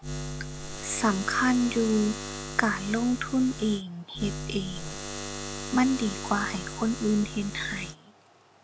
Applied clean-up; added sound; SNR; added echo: none; Buzz; 8 dB; none.